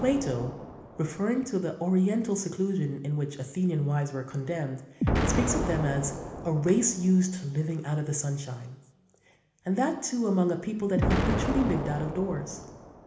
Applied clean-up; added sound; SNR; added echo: none; Explosion; 6 dB; reverberation time 1.0 s.